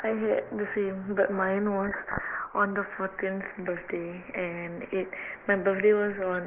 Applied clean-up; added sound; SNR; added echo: neural mask model Resemble Enhance denoiser.